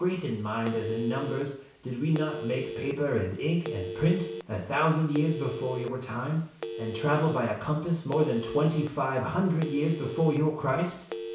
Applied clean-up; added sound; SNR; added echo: none; Telephone; 10 dB; reverberation time 0.6 s.